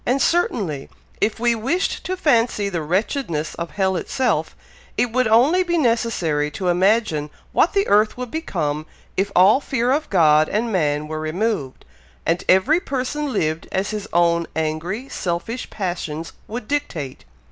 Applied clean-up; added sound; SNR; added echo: none; none; none; none.